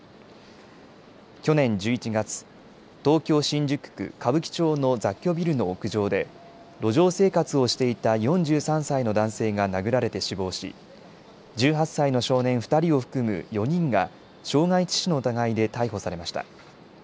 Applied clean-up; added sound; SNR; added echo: none; none; none; none.